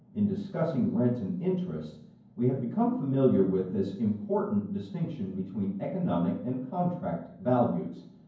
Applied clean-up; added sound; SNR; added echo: none; none; none; reverberation time 0.9 s.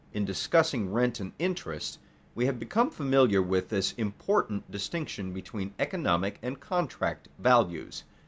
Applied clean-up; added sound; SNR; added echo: none; none; none; none.